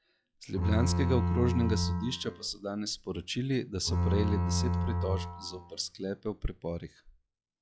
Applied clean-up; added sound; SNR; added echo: classical method log-MMSE.